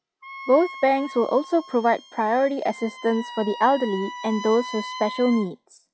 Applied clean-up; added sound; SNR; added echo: classical method log-MMSE.